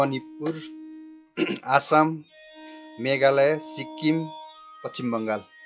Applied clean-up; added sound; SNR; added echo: classical method log-MMSE.